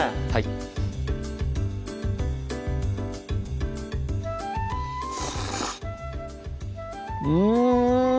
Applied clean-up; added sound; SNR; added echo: none; none; none; none.